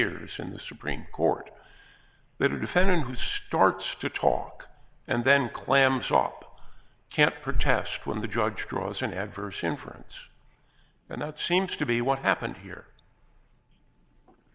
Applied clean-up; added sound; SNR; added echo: none; none; none; none.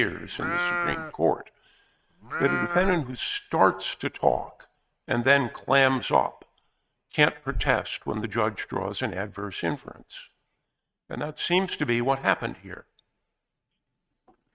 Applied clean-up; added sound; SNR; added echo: neural mask model RNNoise.